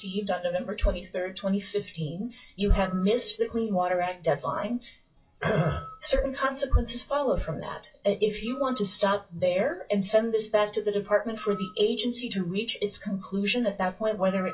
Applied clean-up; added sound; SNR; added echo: classical method WPE with log-MMSE.